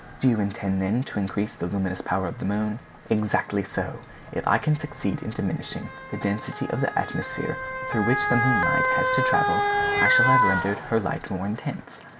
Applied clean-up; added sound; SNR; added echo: none; Motor vehicle (road) / Siren; 2 dB; none.